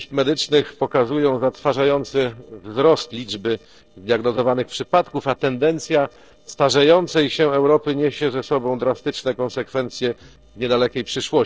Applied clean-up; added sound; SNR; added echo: neural separator model SepFormer DNS4.